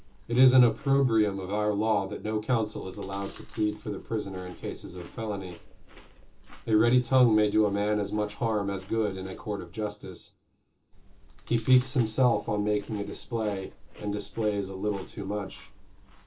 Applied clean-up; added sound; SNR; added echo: none; Chewing, mastication; 19 dB; reverberation time 0.2 s.